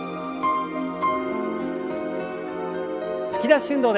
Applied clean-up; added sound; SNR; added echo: none; none; none; none.